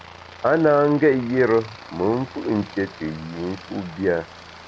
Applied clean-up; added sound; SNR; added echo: none; Aircraft; 19 dB; none.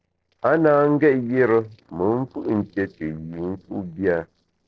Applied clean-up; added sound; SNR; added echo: neural separator model SepFormer DNS4.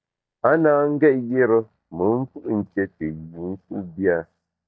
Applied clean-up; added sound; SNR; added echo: neural mask model DeepFilterNet 3.